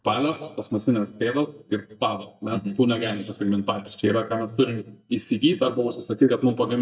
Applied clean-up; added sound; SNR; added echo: neural mask model DeepFilterNet 3.